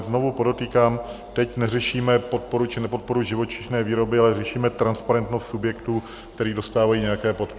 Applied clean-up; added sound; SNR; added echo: none; none; none; none.